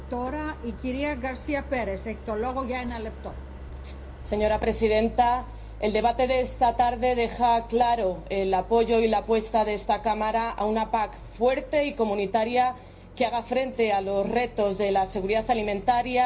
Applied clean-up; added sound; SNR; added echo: none; Idling; 15 dB; reverberation time 0.4 s.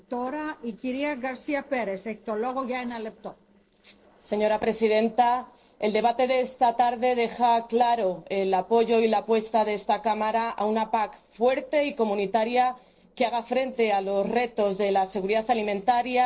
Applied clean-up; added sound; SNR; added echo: neural separator model SepFormer DNS4.